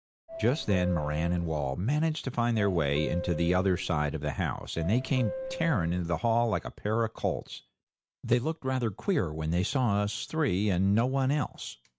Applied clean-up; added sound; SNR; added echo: none; Subway, metro, underground / Doorbell; 10 dB; none.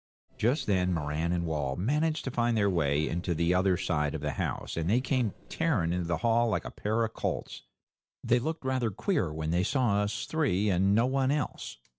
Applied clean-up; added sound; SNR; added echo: neural separator model SepFormer DNS4.